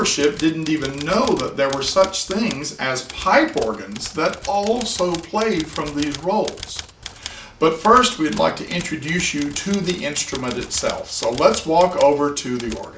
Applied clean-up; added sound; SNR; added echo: none; Typewriter; 16 dB; none.